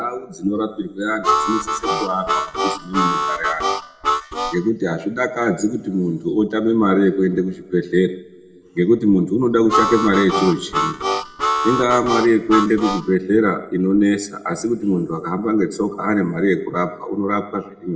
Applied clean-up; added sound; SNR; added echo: none; Harmonica; 2 dB; reverberation time 1.8 s.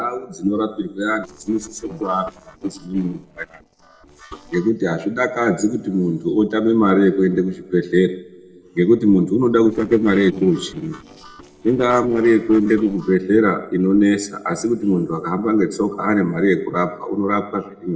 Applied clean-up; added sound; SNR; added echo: neural separator model SepFormer DNS4.